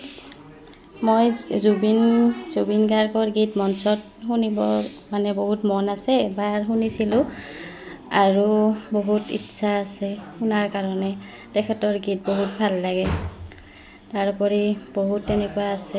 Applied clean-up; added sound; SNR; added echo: none; none; none; none.